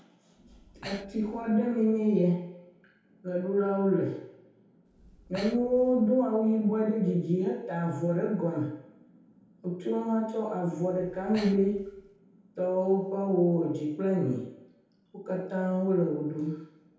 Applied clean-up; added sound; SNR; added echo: none; Breathing; 19 dB; reverberation time 0.8 s.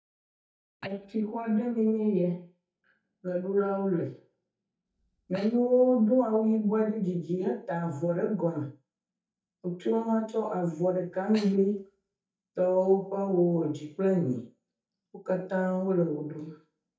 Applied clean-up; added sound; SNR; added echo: neural mask model DeepFilterNet 3.